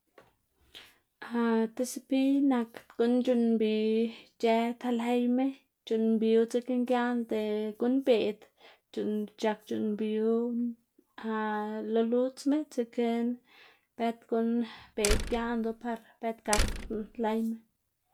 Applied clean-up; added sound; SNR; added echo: none; Slam; 3 dB; none.